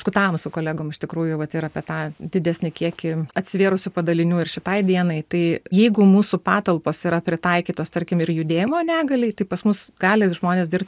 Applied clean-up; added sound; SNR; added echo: none; none; none; none.